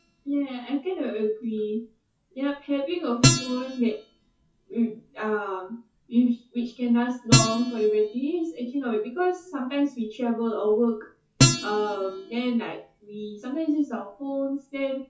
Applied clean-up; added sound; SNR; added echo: classical method WPE with log-MMSE.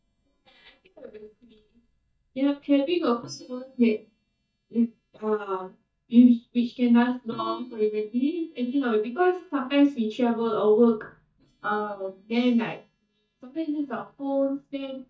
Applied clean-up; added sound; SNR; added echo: neural mask model DeepFilterNet 3.